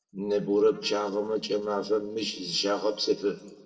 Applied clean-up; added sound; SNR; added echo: neural separator model SepFormer DNS4.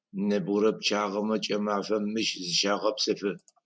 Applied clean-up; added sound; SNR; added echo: none; none; none; none.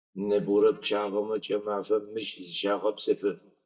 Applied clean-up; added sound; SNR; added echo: neural mask model DeepFilterNet 3.